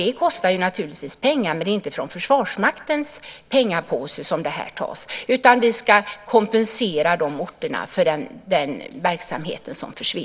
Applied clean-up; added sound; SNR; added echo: none; none; none; none.